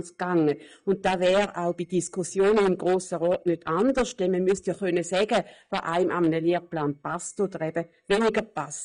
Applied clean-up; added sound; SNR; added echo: neural mask model DeepFilterNet 3.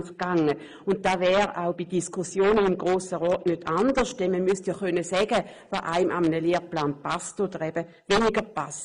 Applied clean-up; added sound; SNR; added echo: neural mask model Resemble Enhance denoiser.